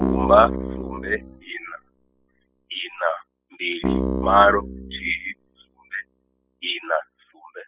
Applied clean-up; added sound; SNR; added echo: classical method spectral subtraction.